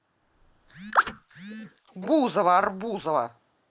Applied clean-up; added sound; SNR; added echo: neural mask model Resemble Enhance denoiser.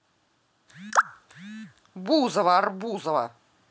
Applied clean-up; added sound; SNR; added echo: none; none; none; none.